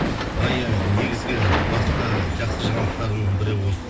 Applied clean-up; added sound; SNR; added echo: none; Hammer; 1 dB; reverberation time 0.1 s.